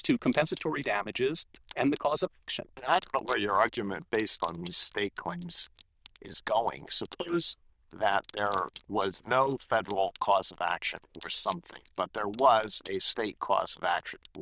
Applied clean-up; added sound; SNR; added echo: neural diffusion model UNIVERSE++.